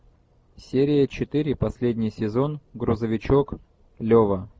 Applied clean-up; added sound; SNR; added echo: none; none; none; none.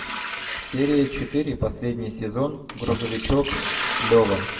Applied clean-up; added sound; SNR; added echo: none; Liquid; 6 dB; reverberation time 0.7 s.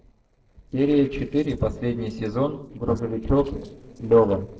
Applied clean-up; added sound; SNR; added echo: neural separator model SepFormer DNS4.